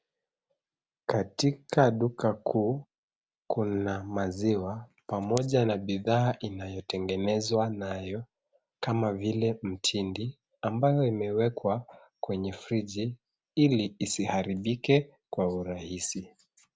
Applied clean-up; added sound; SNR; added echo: none; none; none; none.